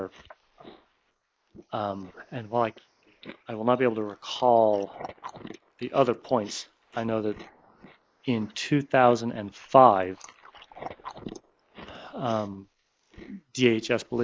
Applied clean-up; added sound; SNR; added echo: neural mask model Resemble Enhance denoiser.